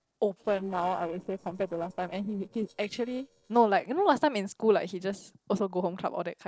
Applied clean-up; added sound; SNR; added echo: neural separator model SepFormer DNS4.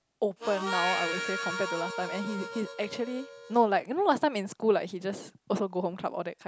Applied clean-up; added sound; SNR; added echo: none; Harmonica; 5 dB; none.